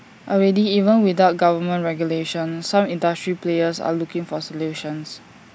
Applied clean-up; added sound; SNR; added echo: none; none; none; none.